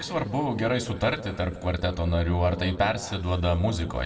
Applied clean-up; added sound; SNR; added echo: none; none; none; reverberation time 1.4 s.